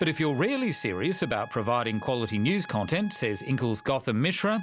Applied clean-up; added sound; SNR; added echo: none; Trumpet; 20 dB; none.